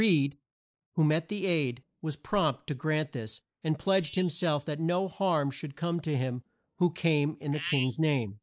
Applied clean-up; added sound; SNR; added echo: neural mask model Resemble Enhance denoiser.